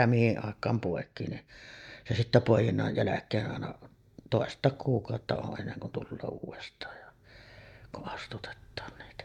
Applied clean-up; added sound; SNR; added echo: neural mask model DeepFilterNet 3.